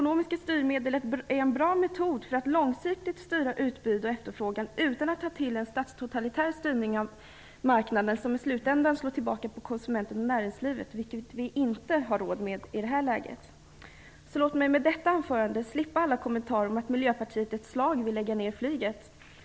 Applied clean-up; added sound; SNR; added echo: none; none; none; none.